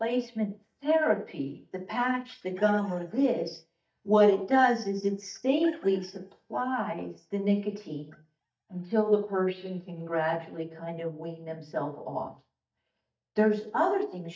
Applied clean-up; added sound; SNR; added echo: neural mask model DeepFilterNet 3.